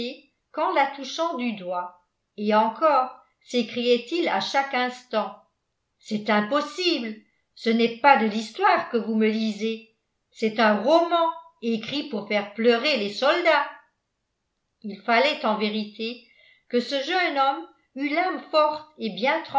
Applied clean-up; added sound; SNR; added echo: none; none; none; none.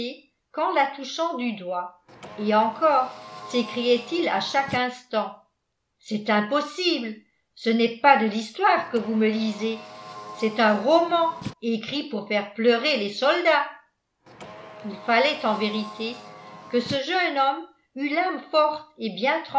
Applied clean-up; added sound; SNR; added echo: none; Car; 17 dB; none.